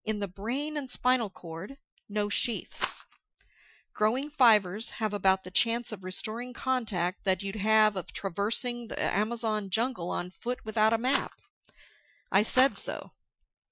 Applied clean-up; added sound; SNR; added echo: classical method Wiener filter.